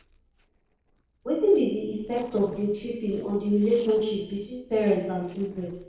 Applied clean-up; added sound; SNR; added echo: neural separator model SepFormer DNS4.